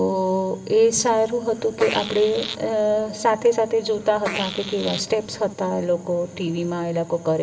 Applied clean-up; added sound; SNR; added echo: none; Fart; 11 dB; reverberation time 1.7 s.